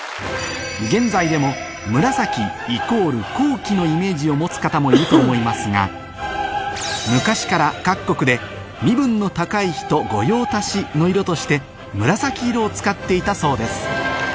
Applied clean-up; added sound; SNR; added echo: none; Cough; 1 dB; none.